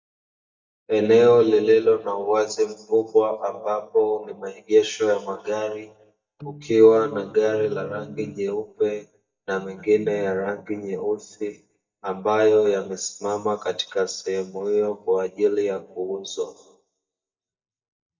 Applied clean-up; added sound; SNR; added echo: neural mask model DeepFilterNet 3.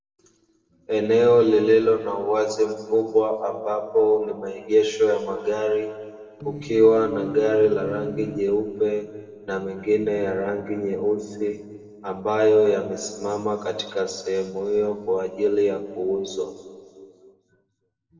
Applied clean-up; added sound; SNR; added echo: neural separator model SepFormer DNS4.